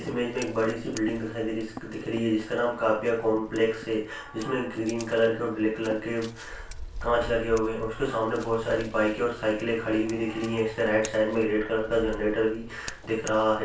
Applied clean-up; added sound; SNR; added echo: none; Scissors; 15 dB; reverberation time 0.3 s.